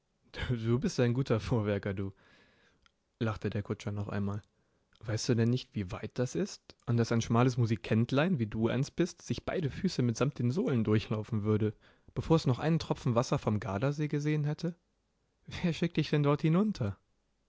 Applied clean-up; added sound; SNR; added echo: none; none; none; none.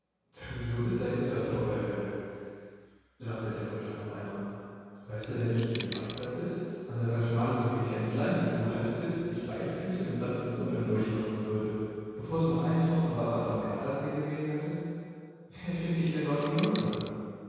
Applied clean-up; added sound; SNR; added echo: none; Coin (dropping); 5 dB; reverberation time 2.2 s.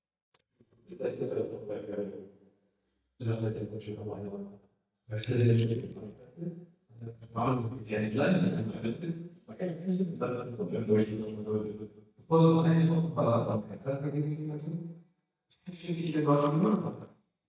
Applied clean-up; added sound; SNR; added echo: neural mask model DeepFilterNet 3.